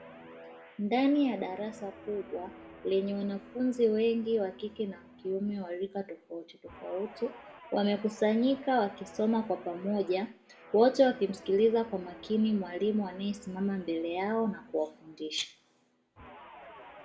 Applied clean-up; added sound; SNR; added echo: none; Guitar; 20 dB; reverberation time 0.4 s.